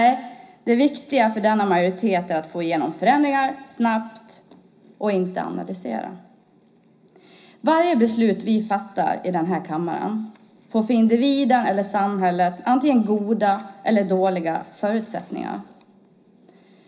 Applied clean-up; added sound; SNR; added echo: none; none; none; reverberation time 0.5 s.